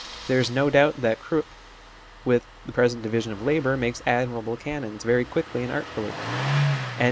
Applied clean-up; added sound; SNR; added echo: none; Engine starting; 8 dB; none.